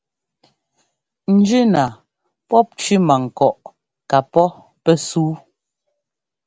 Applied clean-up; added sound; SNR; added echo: none; none; none; none.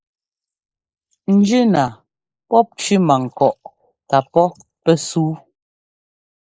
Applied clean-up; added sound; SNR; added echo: neural mask model Resemble Enhance denoiser.